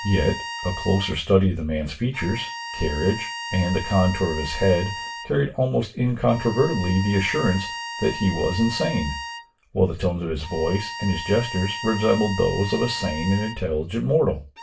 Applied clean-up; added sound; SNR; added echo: none; Bowed string instrument; 11 dB; reverberation time 0.2 s.